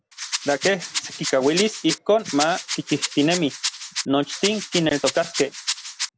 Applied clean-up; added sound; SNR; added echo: none; Rattle; 6 dB; none.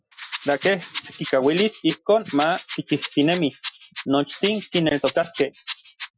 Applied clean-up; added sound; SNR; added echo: classical method Wiener filter.